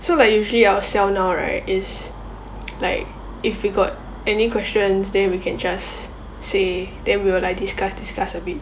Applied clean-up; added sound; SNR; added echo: none; none; none; none.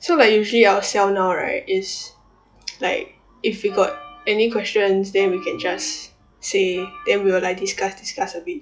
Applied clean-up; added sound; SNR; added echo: classical method log-MMSE.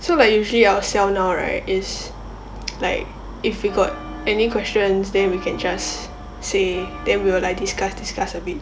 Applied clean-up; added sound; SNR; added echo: none; Bell; 16 dB; none.